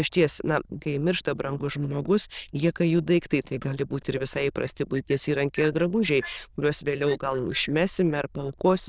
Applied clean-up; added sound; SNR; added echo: neural diffusion model UNIVERSE++.